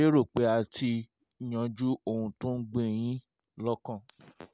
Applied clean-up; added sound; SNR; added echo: none; none; none; none.